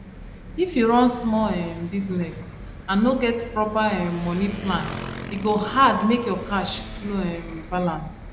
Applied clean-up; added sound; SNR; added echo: none; Bus + Motorcycle; 12 dB; none.